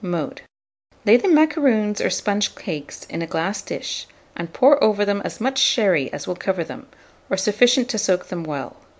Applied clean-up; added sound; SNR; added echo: none; none; none; none.